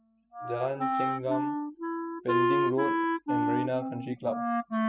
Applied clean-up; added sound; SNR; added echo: classical method spectral subtraction.